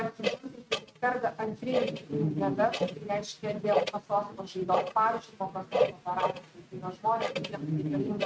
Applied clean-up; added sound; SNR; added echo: neural mask model RNNoise.